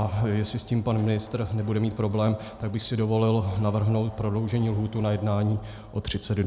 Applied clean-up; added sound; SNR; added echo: none; none; none; none.